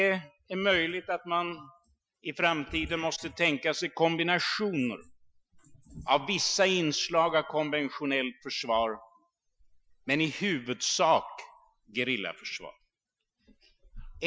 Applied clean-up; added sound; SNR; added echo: classical method Wiener filter.